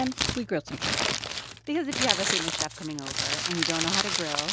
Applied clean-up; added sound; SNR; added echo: none; Crumpling, crinkling; -3 dB; none.